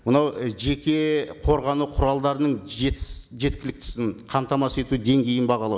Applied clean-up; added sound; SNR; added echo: none; none; none; none.